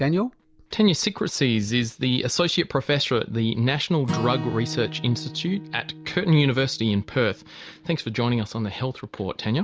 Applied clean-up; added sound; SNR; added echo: none; Acoustic guitar / Strum; 15 dB; none.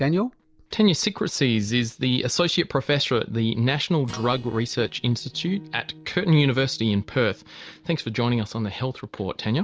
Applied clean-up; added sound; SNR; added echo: neural separator model SepFormer DNS4.